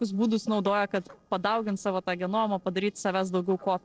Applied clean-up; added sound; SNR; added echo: neural separator model SepFormer DNS4.